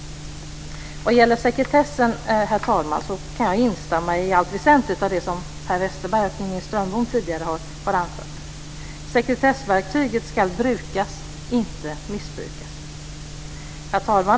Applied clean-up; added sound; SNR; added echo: none; none; none; none.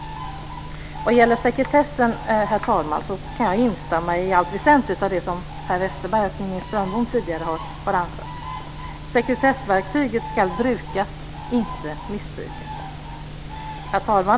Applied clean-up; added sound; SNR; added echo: none; Bird; 15 dB; none.